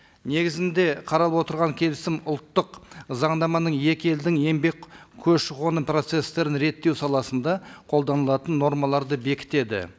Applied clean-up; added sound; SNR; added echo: none; none; none; none.